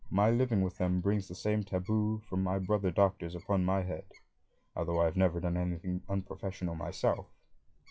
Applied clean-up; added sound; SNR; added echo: classical method log-MMSE.